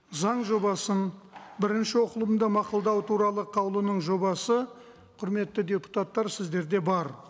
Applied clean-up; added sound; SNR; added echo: none; none; none; none.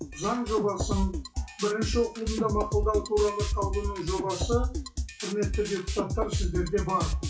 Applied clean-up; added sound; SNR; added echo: classical method WPE with log-MMSE.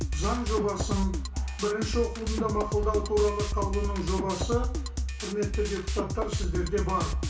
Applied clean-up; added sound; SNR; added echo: none; Drum kit; 0 dB; reverberation time 0.3 s.